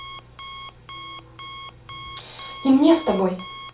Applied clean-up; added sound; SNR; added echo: none; Alarm; 15 dB; reverberation time 0.2 s.